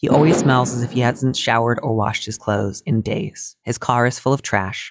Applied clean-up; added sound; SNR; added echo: classical method log-MMSE.